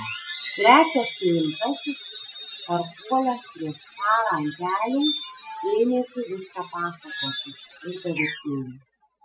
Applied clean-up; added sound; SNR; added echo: classical method Wiener filter.